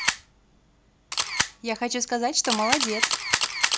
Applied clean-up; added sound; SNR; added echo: none; Camera; -2 dB; none.